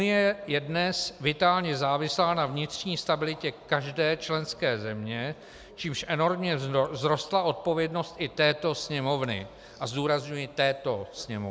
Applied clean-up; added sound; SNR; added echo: none; none; none; none.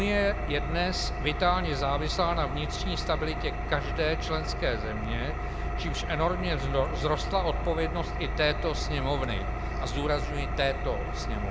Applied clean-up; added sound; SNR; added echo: none; Engine; 1 dB; none.